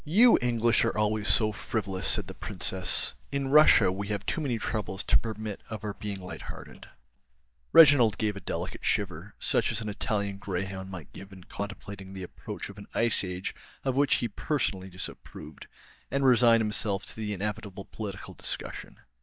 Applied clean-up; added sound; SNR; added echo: neural mask model DeepFilterNet 3.